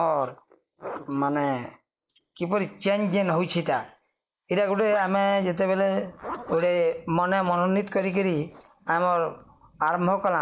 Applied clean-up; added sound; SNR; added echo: neural mask model Resemble Enhance denoiser.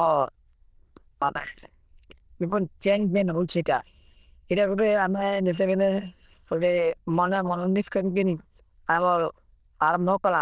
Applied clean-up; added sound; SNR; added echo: neural diffusion model UNIVERSE++.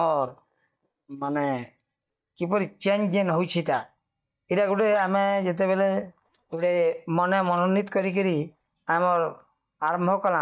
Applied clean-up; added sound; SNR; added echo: neural mask model DeepFilterNet 3.